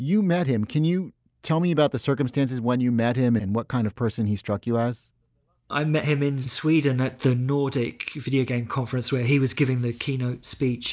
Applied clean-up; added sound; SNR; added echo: none; none; none; none.